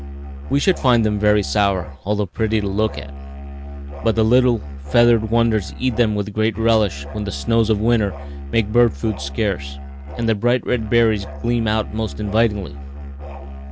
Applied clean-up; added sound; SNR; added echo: none; Musical instrument; 11 dB; none.